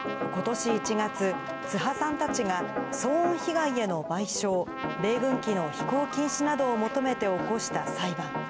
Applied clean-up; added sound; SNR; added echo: none; Trumpet; 10 dB; none.